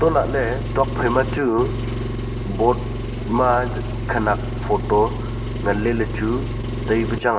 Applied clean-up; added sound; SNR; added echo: none; Engine; 3 dB; reverberation time 1.8 s.